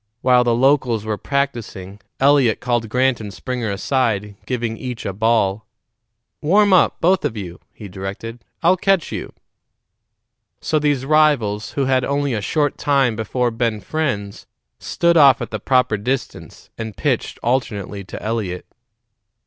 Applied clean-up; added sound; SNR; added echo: none; none; none; none.